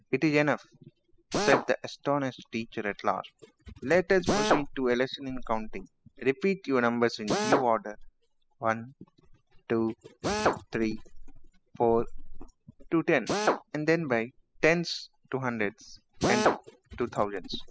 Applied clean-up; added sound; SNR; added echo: classical method spectral subtraction.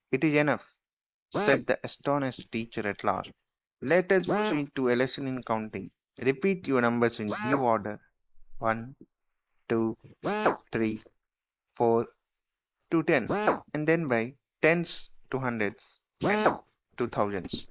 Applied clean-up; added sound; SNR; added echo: neural mask model Resemble Enhance denoiser.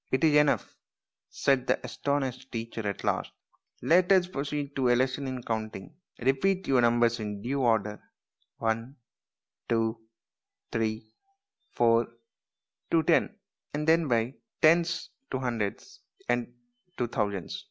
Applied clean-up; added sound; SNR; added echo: none; none; none; none.